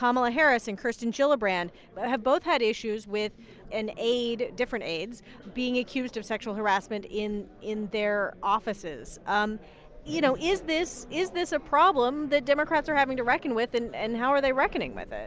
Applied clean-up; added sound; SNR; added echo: none; none; none; none.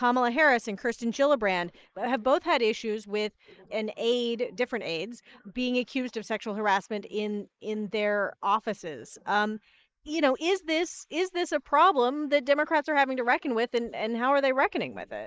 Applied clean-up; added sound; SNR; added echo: neural mask model Resemble Enhance denoiser.